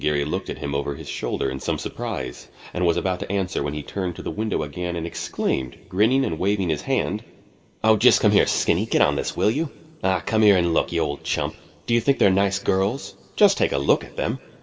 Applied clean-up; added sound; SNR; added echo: none; none; none; reverberation time 1.3 s.